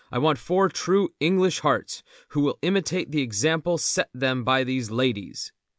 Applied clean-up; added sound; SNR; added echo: none; none; none; none.